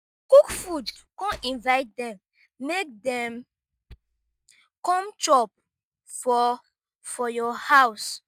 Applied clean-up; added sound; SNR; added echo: neural mask model DeepFilterNet 3.